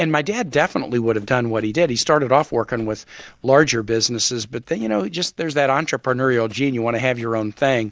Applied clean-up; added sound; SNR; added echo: neural mask model DeepFilterNet 3.